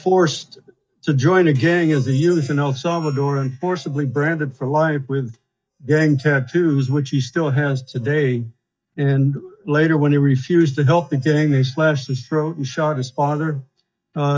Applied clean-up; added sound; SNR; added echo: neural mask model DeepFilterNet 3.